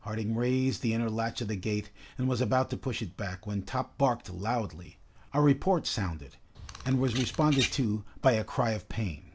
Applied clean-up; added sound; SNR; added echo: none; Bird vocalization, bird call, bird song; 8 dB; none.